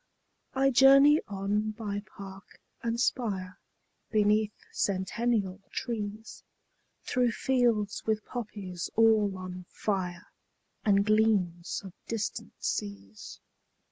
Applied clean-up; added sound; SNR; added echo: none; none; none; none.